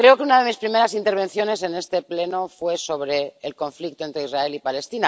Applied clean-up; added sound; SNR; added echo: none; none; none; none.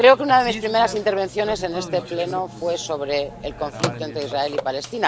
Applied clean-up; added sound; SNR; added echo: none; Burping, eructation + Telephone; 12 dB; none.